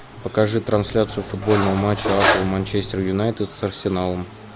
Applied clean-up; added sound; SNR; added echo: none; Cutlery, silverware; 3 dB; none.